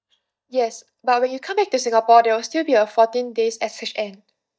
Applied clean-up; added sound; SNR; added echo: neural mask model DeepFilterNet 3.